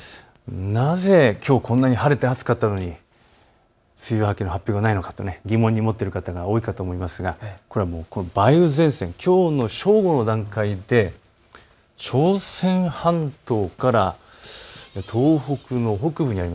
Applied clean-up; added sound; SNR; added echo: none; none; none; none.